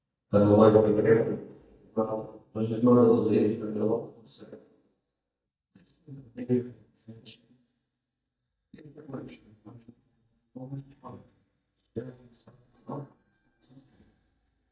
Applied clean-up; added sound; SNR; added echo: neural mask model DeepFilterNet 3.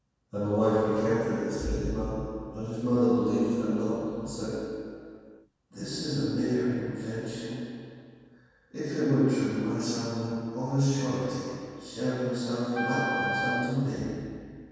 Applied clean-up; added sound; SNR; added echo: none; Wind instrument, woodwind instrument; 4 dB; reverberation time 2.1 s.